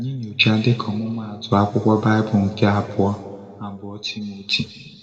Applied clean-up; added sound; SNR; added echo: none; none; none; reverberation time 1.6 s.